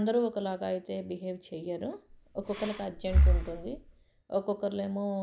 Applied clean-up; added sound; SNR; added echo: none; Breathing; -5 dB; none.